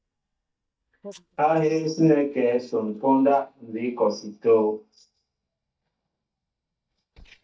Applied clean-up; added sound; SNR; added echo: neural mask model DeepFilterNet 3.